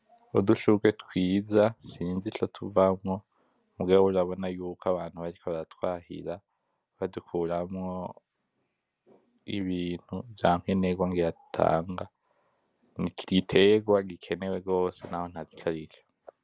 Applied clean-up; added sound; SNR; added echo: none; none; none; none.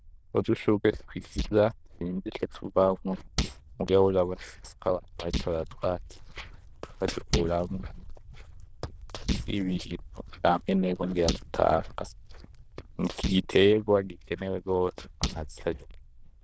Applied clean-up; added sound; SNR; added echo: neural diffusion model UNIVERSE++.